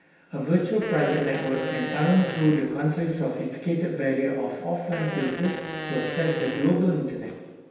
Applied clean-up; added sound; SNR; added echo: none; Fart; 10 dB; reverberation time 1.2 s.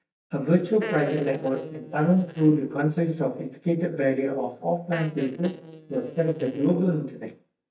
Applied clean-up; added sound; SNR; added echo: neural mask model DeepFilterNet 3.